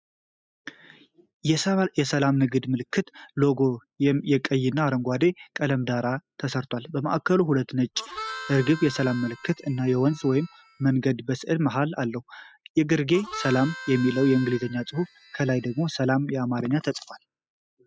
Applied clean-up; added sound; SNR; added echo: classical method spectral subtraction.